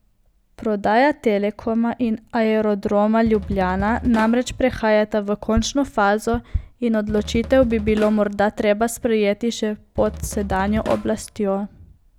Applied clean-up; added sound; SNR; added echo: none; Drum kit; 13 dB; none.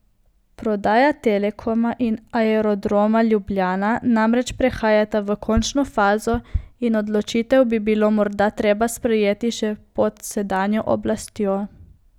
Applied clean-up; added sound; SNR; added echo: none; none; none; none.